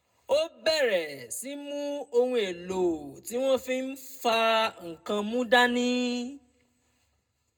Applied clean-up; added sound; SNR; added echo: none; none; none; reverberation time 0.2 s.